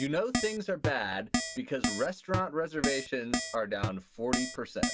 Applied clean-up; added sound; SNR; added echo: none; Keyboard (musical); 2 dB; none.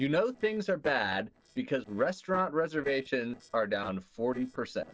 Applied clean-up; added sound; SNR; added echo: neural separator model SepFormer DNS4.